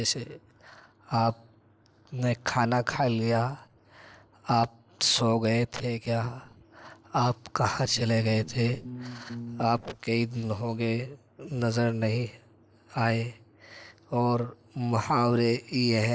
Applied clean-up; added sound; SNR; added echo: neural separator model SepFormer DNS4.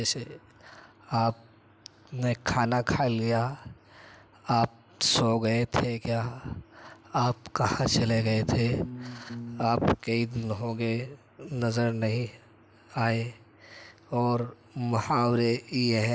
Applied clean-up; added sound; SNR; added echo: none; Bass guitar; 11 dB; none.